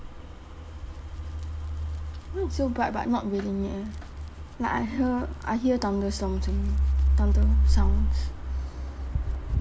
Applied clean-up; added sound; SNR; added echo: none; Hands; 12 dB; none.